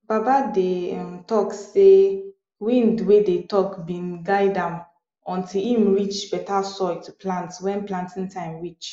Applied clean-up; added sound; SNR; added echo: none; none; none; none.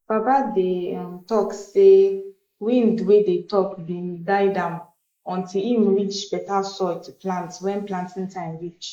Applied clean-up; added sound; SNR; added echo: neural mask model Resemble Enhance denoiser.